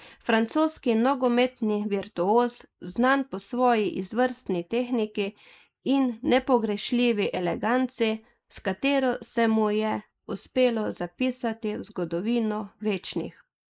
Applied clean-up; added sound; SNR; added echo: neural mask model Resemble Enhance denoiser.